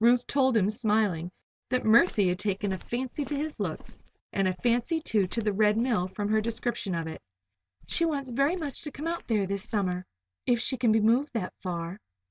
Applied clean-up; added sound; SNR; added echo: neural mask model DeepFilterNet 3.